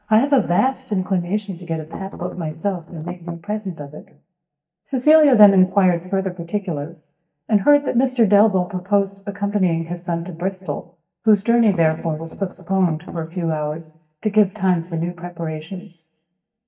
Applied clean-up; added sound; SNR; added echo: neural mask model DeepFilterNet 3.